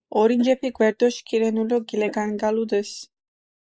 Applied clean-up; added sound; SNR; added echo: neural mask model Resemble Enhance denoiser.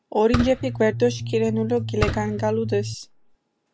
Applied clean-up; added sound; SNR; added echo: none; Bass guitar + Fireworks; 6 dB; none.